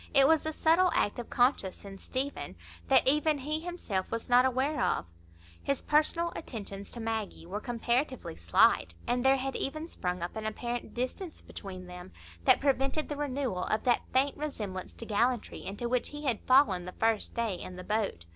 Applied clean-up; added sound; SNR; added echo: none; none; none; none.